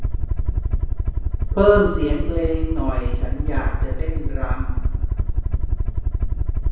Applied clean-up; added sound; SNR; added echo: none; Aircraft; -5 dB; reverberation time 0.9 s.